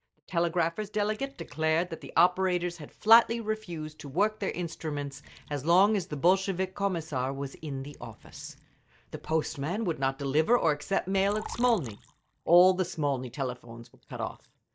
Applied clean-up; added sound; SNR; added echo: neural mask model DeepFilterNet 3.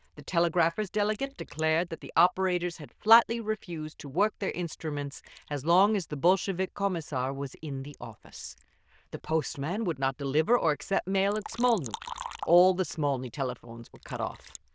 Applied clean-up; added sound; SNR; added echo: neural diffusion model UNIVERSE++.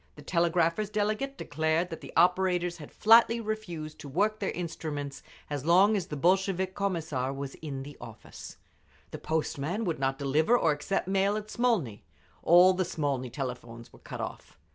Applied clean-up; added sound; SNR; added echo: none; none; none; none.